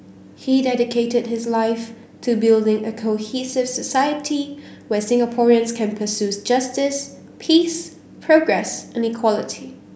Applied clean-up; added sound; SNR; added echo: none; none; none; none.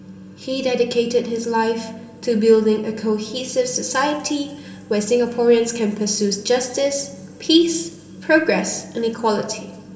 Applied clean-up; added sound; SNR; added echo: none; none; none; reverberation time 2.4 s.